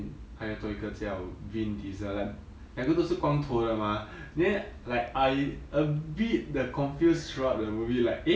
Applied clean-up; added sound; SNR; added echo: none; none; none; none.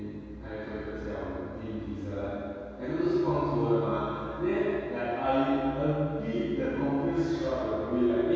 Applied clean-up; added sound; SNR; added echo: none; none; none; reverberation time 2.2 s.